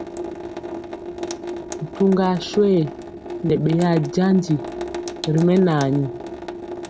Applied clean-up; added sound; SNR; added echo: none; Sink (filling or washing) / Water tap, faucet; 10 dB; none.